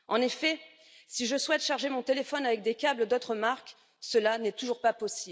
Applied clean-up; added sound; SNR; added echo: none; none; none; none.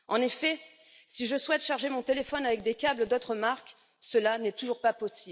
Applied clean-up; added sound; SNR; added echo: none; Alarm; 11 dB; none.